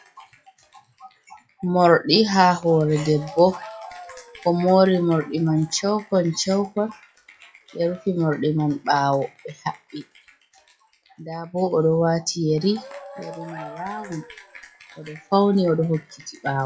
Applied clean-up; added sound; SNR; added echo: classical method log-MMSE.